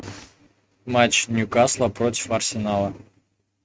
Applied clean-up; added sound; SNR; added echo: neural mask model RNNoise.